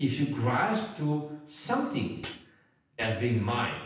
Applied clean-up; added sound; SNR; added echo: none; Hi-hat; 7 dB; reverberation time 0.9 s.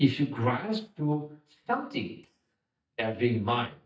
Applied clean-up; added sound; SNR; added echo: neural mask model DeepFilterNet 3.